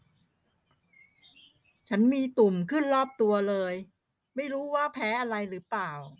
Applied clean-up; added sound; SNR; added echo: none; none; none; none.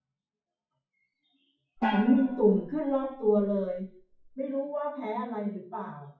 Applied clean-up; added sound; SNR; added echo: classical method WPE with log-MMSE.